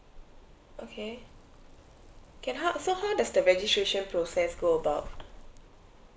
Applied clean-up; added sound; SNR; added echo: none; Zipper (clothing); 17 dB; none.